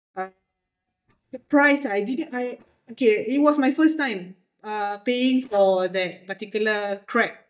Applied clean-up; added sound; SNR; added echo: neural mask model DeepFilterNet 3.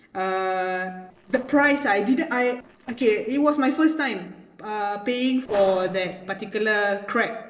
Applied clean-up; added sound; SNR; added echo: neural separator model SepFormer DNS4.